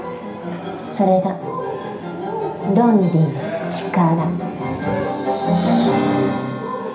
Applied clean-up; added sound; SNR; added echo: none; Cheering; 12 dB; reverberation time 0.5 s.